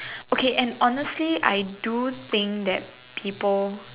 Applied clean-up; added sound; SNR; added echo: none; none; none; none.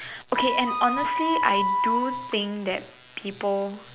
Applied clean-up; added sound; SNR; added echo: none; Wind instrument, woodwind instrument; -2 dB; none.